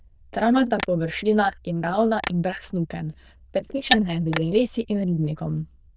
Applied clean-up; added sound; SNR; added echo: neural diffusion model UNIVERSE++.